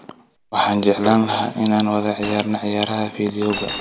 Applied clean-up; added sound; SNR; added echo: none; Chink, clink; 14 dB; none.